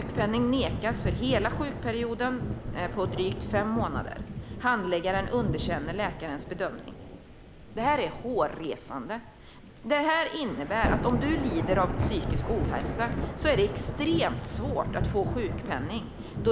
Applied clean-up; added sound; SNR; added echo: none; Thunder / Rain; 3 dB; none.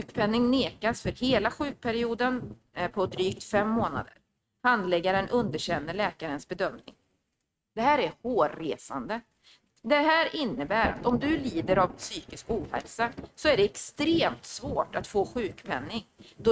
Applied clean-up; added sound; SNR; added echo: neural mask model RNNoise.